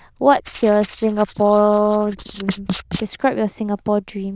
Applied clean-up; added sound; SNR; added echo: neural diffusion model UNIVERSE++.